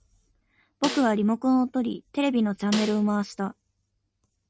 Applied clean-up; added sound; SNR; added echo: none; Snare drum; 11 dB; none.